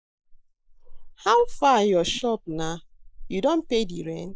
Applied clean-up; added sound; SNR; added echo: neural mask model Resemble Enhance denoiser.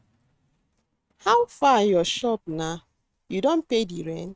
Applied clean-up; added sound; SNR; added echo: neural mask model RNNoise.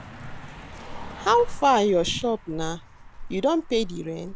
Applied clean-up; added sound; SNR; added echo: none; Car passing by; 11 dB; none.